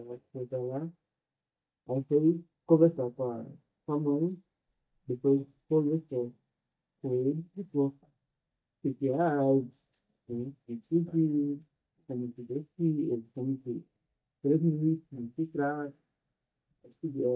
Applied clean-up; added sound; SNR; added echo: neural mask model DeepFilterNet 3.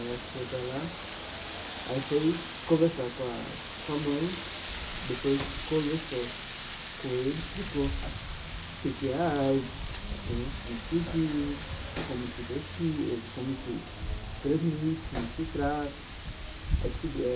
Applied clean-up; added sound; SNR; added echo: none; Rain; 5 dB; reverberation time 0.2 s.